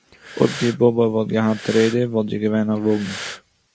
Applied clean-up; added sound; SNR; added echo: none; Breathing; 15 dB; none.